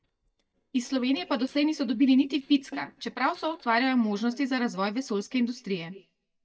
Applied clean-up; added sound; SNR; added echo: neural mask model DeepFilterNet 3.